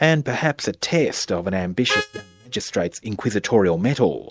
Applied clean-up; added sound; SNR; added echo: neural mask model RNNoise.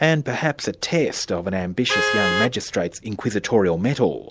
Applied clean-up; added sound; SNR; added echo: none; Vehicle horn, car horn, honking; 6 dB; none.